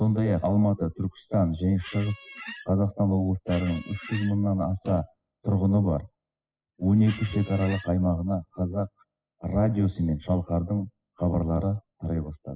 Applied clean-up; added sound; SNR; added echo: classical method spectral subtraction.